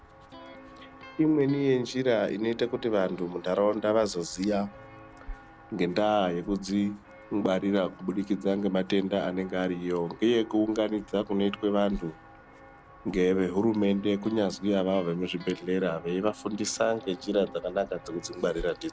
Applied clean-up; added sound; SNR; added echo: none; Electric guitar + Walk, footsteps; 19 dB; none.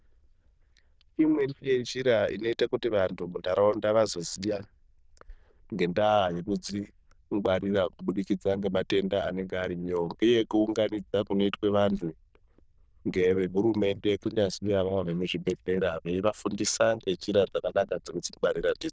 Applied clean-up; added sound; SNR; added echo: neural diffusion model UNIVERSE++.